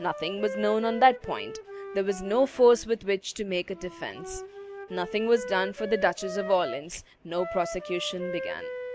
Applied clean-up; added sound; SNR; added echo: none; Wind instrument, woodwind instrument; 11 dB; none.